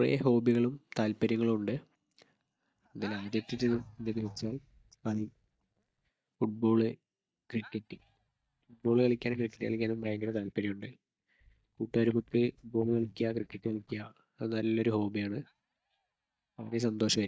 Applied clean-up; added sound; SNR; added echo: neural mask model DeepFilterNet 3.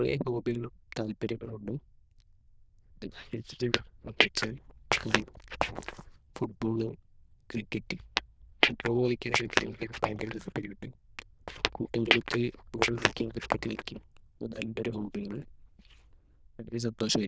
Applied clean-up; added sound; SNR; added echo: neural diffusion model UNIVERSE++.